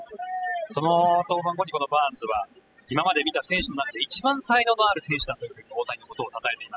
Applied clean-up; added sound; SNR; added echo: classical method spectral subtraction.